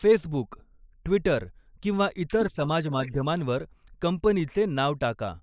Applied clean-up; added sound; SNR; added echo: neural mask model Resemble Enhance denoiser.